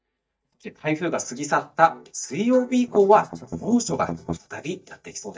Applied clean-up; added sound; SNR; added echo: neural mask model DeepFilterNet 3.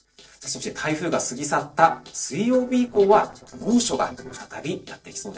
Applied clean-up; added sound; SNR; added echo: neural separator model SepFormer DNS4.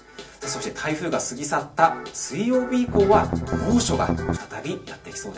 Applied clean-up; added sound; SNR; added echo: none; Strum; 1 dB; reverberation time 0.3 s.